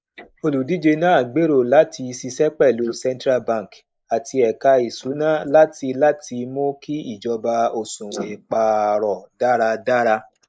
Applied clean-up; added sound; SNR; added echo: neural mask model Resemble Enhance denoiser.